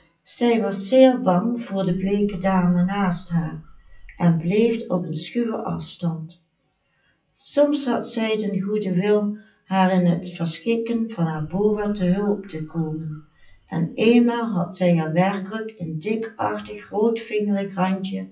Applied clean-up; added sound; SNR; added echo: classical method WPE with log-MMSE.